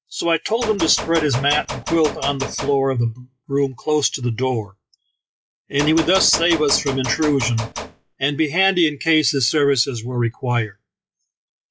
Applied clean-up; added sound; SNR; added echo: classical method log-MMSE.